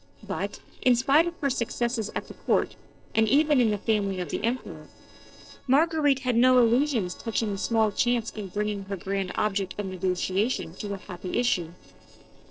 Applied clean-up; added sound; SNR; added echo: neural separator model SepFormer DNS4.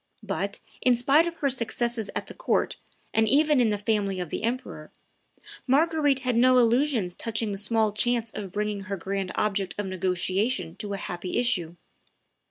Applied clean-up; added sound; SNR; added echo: none; none; none; none.